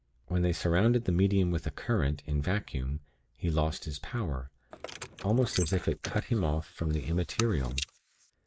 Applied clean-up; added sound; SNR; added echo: neural mask model Resemble Enhance denoiser.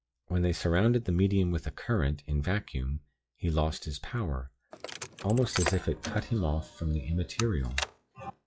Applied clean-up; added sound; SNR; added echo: classical method log-MMSE.